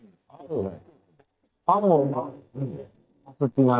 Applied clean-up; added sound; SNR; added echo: neural mask model DeepFilterNet 3.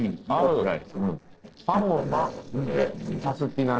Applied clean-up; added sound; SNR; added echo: neural separator model SepFormer DNS4.